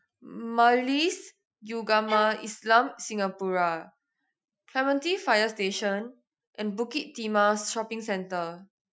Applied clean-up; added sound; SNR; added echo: classical method Wiener filter.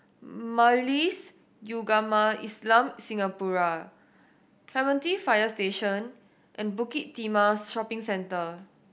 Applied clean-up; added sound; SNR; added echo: none; none; none; none.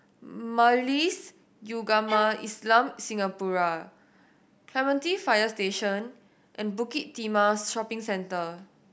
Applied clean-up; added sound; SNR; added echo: none; Bowed string instrument; 10 dB; none.